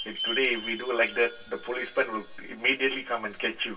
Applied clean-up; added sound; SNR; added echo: none; Chime; 12 dB; reverberation time 0.1 s.